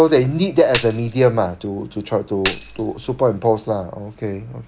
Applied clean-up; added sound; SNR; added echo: none; Tambourine; 11 dB; none.